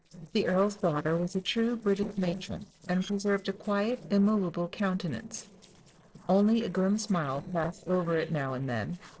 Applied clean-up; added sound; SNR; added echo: neural separator model SepFormer DNS4.